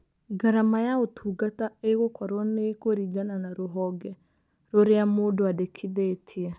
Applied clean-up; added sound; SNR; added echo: none; none; none; none.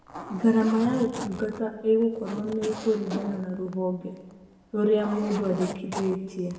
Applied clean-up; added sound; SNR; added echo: none; Zipper (clothing); 13 dB; reverberation time 1.1 s.